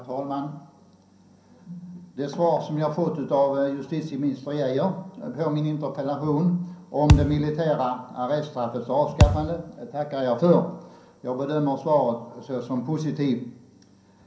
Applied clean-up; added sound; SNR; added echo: none; Thump, thud; -4 dB; reverberation time 0.6 s.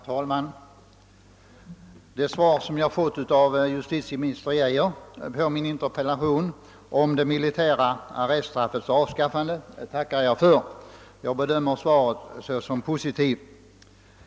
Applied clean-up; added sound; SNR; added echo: none; none; none; none.